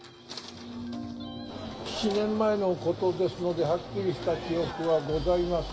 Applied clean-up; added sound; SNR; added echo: none; Cheering; 16 dB; reverberation time 0.7 s.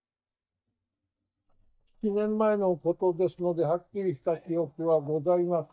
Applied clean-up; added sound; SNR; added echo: neural mask model DeepFilterNet 3.